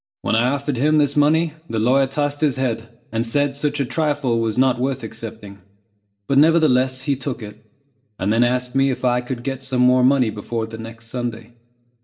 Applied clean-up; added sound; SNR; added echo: none; none; none; reverberation time 0.4 s.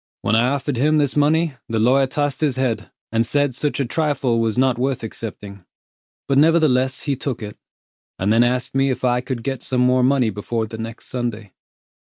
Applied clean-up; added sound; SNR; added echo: none; none; none; none.